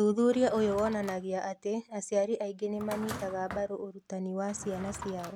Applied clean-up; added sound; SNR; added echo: none; Drawer open or close; 15 dB; none.